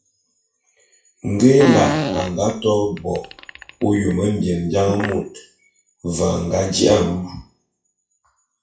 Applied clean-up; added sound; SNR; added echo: classical method WPE with log-MMSE.